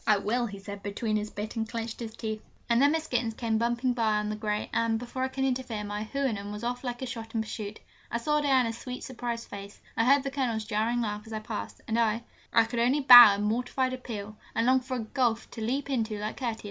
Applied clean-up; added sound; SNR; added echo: none; none; none; none.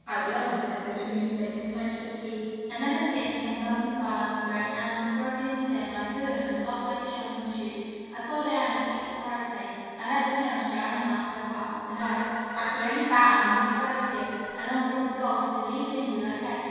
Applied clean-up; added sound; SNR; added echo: none; Organ; 11 dB; reverberation time 2.2 s.